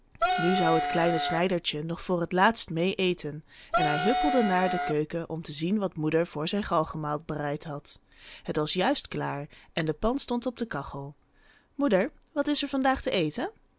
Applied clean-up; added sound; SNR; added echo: none; Wind instrument, woodwind instrument; -1 dB; none.